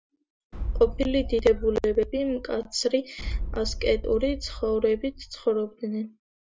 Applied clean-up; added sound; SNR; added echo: none; Boom; 7 dB; none.